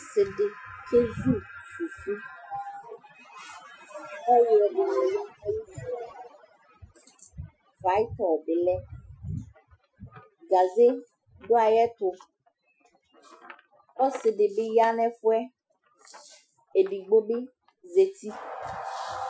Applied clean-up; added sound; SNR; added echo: classical method Wiener filter.